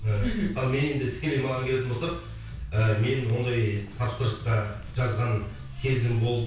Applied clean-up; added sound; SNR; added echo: none; Animal; 15 dB; reverberation time 0.6 s.